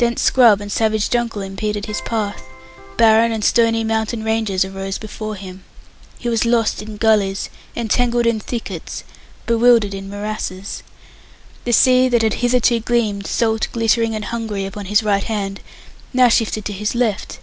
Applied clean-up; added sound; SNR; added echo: none; Electric guitar; 18 dB; none.